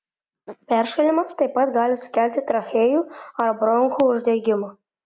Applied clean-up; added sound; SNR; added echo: none; none; none; none.